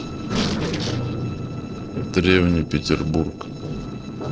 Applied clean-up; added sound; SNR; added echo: neural separator model SepFormer DNS4.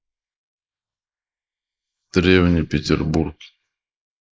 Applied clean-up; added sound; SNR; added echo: neural mask model Resemble Enhance denoiser.